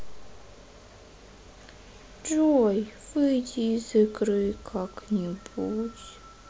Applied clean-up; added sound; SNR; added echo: none; none; none; none.